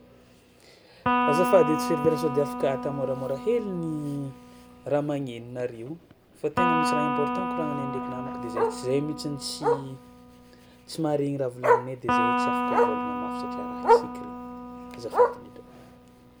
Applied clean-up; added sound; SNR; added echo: none; Bark + Electric guitar; -2 dB; none.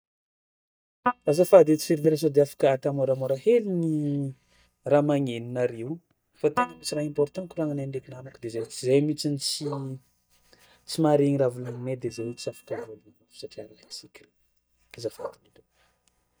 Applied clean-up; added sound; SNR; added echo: neural mask model DeepFilterNet 3.